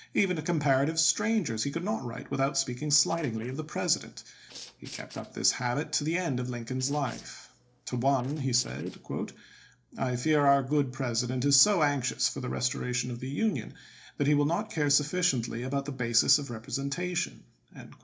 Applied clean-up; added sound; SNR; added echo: neural separator model SepFormer DNS4.